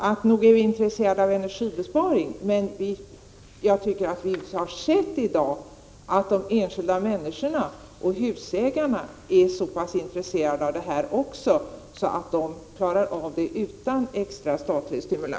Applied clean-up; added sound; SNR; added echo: none; none; none; none.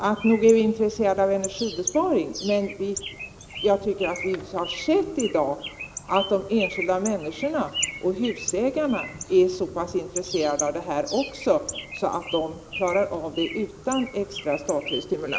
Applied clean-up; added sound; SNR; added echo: none; Bird; 11 dB; none.